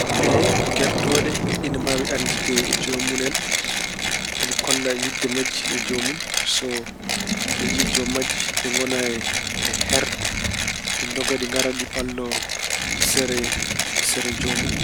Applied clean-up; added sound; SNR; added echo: none; Thunder / Rain + Mechanisms; -4 dB; none.